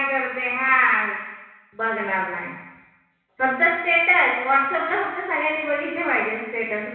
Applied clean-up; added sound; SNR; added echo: none; none; none; reverberation time 1.1 s.